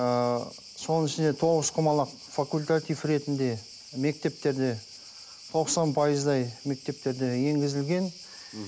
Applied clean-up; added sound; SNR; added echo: none; Cricket; 19 dB; none.